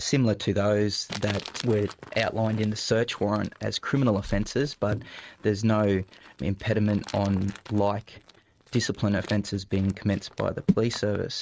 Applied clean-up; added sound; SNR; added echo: neural mask model RNNoise.